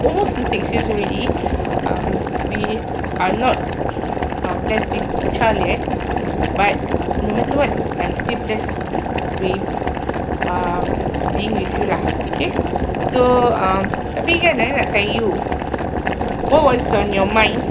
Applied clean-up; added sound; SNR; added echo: none; Boiling; -1 dB; none.